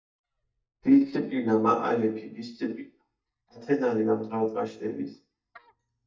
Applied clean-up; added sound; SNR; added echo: neural mask model DeepFilterNet 3.